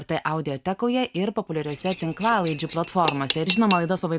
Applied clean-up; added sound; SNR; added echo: none; Cutlery, silverware / Dishes, pots, and pans; 5 dB; none.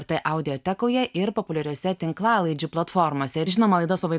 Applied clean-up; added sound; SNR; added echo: none; none; none; none.